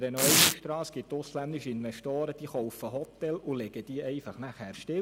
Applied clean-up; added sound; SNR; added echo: none; Domestic sounds, home sounds; -3 dB; none.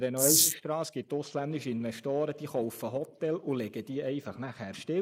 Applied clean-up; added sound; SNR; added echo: neural mask model Resemble Enhance denoiser.